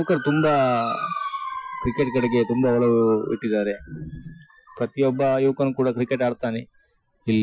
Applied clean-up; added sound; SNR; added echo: classical method Wiener filter.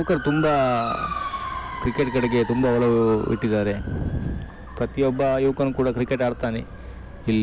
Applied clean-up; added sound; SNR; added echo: none; Motor vehicle (road) / Siren; 12 dB; none.